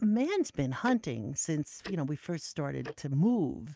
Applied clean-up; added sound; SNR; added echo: neural mask model RNNoise.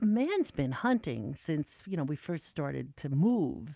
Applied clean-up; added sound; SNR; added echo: none; none; none; none.